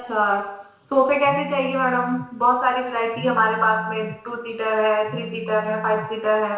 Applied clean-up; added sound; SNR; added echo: none; Telephone; 13 dB; reverberation time 0.7 s.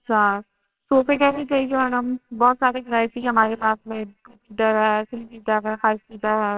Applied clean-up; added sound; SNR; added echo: neural separator model SepFormer WHAMR!.